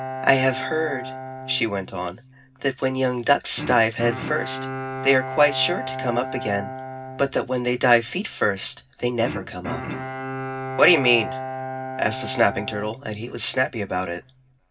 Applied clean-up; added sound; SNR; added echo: none; Bowed string instrument; 10 dB; reverberation time 0.4 s.